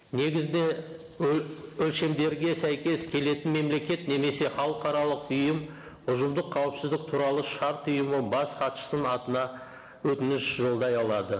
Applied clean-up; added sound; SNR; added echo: none; none; none; none.